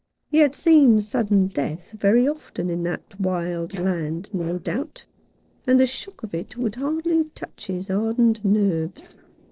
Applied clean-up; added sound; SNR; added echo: neural separator model SepFormer DNS4.